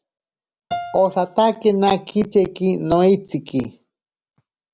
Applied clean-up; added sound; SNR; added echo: none; Piano; 16 dB; none.